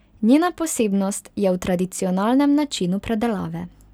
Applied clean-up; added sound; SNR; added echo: none; none; none; none.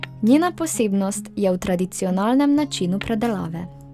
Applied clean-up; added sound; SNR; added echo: none; Glass + Guitar; 17 dB; none.